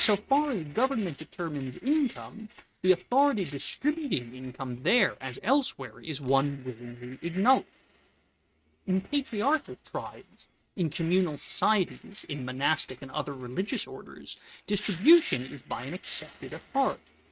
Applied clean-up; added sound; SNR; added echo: neural mask model RNNoise.